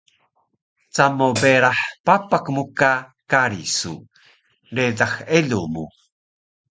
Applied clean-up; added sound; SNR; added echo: none; Hi-hat; 9 dB; none.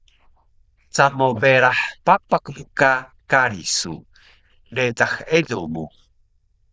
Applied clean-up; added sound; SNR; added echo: neural diffusion model UNIVERSE++.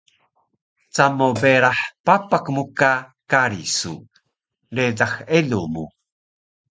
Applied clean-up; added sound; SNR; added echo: neural mask model RNNoise.